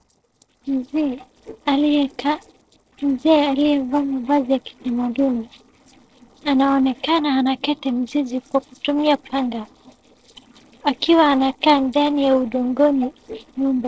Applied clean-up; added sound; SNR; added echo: neural separator model SepFormer DNS4.